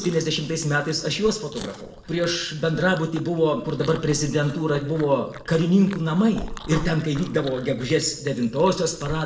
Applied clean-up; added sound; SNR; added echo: none; Chewing, mastication; 16 dB; reverberation time 0.6 s.